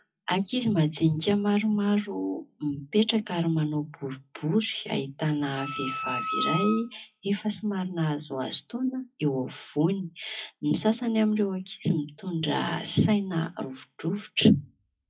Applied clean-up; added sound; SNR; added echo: classical method WPE with log-MMSE.